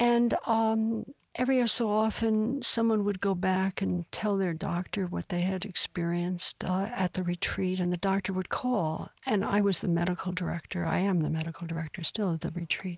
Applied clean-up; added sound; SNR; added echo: none; none; none; none.